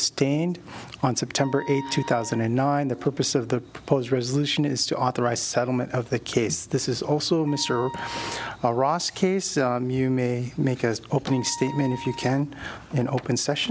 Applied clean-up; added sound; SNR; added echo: none; Wind instrument, woodwind instrument; 13 dB; none.